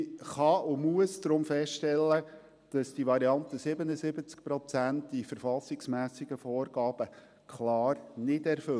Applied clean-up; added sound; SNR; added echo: none; none; none; none.